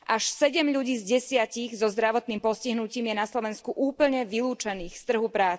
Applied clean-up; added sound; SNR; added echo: none; none; none; none.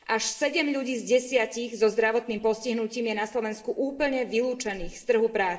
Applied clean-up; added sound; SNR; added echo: none; none; none; reverberation time 2.2 s.